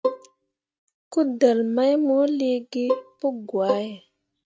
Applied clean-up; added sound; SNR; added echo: neural mask model RNNoise.